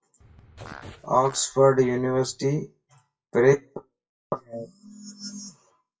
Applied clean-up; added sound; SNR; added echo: classical method WPE with log-MMSE.